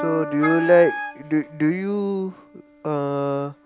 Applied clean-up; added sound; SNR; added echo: none; Piano + Wind instrument, woodwind instrument; 10 dB; none.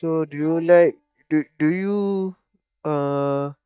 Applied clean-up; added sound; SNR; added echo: neural mask model DeepFilterNet 3.